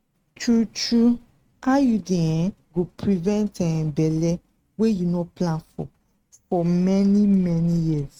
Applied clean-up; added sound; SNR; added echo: neural mask model RNNoise.